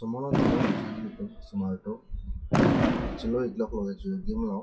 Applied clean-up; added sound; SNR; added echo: classical method WPE with log-MMSE.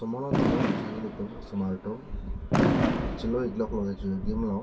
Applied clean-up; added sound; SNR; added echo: none; Fireworks; -2 dB; reverberation time 0.1 s.